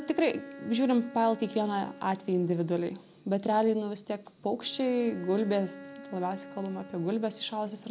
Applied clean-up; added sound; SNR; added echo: none; Bowed string instrument; 18 dB; none.